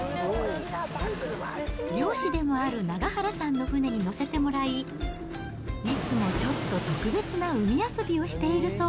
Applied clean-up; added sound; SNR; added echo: none; none; none; none.